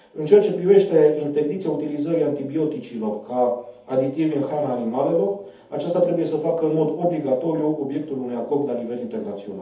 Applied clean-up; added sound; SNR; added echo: none; none; none; reverberation time 0.6 s.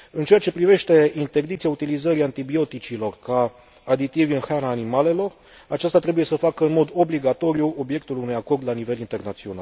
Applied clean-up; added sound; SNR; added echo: none; none; none; none.